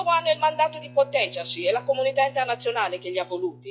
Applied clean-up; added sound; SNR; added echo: classical method log-MMSE.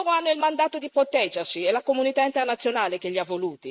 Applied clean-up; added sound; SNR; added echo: neural mask model Resemble Enhance denoiser.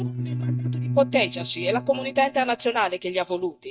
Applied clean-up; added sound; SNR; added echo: neural mask model DeepFilterNet 3.